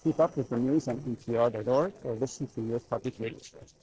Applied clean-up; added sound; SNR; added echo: neural separator model SepFormer DNS4.